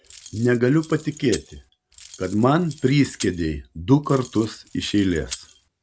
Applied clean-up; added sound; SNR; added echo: none; Keys jangling; 19 dB; none.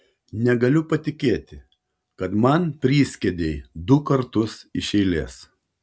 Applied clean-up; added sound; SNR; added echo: none; none; none; none.